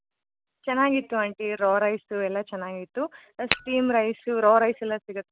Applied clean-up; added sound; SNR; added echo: none; Tap / Glass; 6 dB; none.